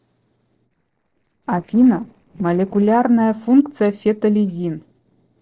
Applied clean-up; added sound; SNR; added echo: neural separator model SepFormer DNS4.